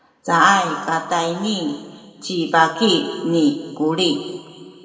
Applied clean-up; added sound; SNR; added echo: none; none; none; reverberation time 1.7 s.